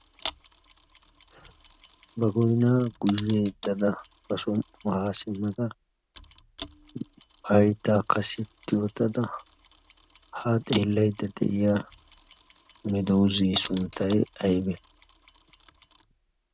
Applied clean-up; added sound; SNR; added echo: none; Mechanisms; 16 dB; none.